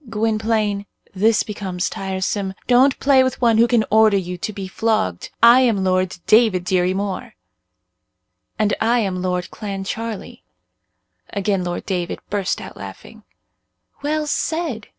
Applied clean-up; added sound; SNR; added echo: none; none; none; none.